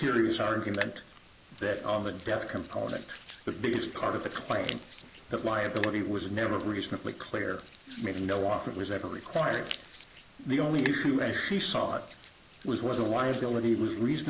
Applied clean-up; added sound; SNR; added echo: none; Hands; 11 dB; none.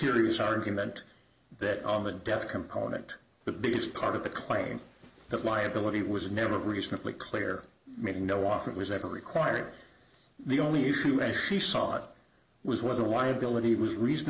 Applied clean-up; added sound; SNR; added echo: none; none; none; none.